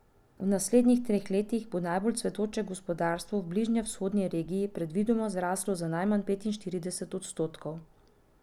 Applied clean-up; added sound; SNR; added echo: none; none; none; none.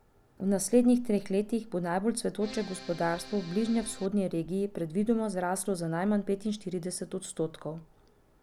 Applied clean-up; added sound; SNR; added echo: none; Accordion; 16 dB; none.